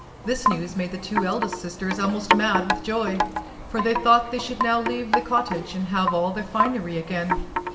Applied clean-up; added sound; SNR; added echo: none; Wind chime; 3 dB; reverberation time 1.9 s.